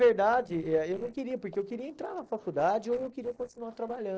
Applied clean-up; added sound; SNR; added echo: neural separator model SepFormer DNS4.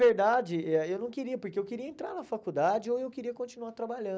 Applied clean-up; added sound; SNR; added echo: none; none; none; none.